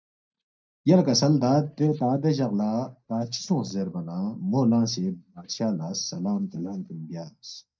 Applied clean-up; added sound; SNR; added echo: neural mask model DeepFilterNet 3.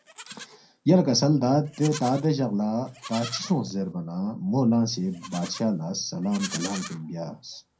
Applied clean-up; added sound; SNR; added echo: none; Livestock, farm animals, working animals; 17 dB; reverberation time 0.2 s.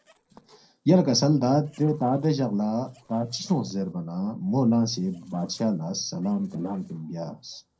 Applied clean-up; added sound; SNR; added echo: neural separator model SepFormer DNS4.